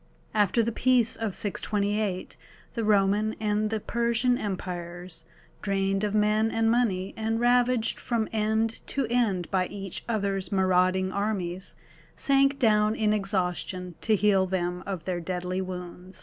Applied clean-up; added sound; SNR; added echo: none; none; none; none.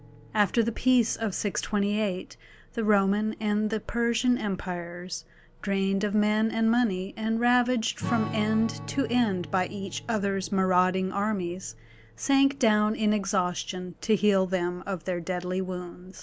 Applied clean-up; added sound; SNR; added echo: none; Strum; 18 dB; none.